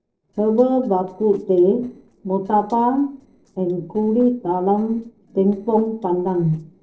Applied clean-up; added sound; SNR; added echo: neural separator model SepFormer DNS4.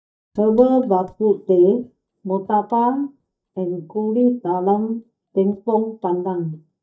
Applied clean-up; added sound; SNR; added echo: neural mask model DeepFilterNet 3.